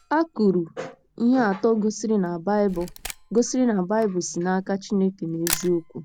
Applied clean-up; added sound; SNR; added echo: none; Camera; 16 dB; none.